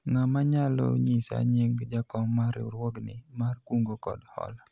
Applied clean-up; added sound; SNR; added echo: none; none; none; none.